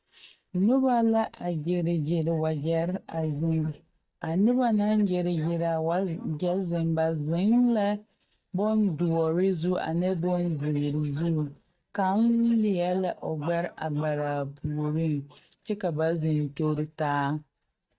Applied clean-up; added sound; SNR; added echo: neural mask model DeepFilterNet 3.